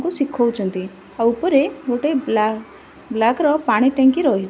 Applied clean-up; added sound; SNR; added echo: none; none; none; none.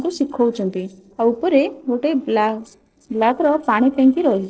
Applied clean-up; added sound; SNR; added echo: neural separator model SepFormer DNS4.